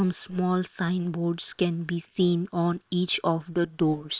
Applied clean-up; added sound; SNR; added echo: neural separator model SepFormer WHAM!.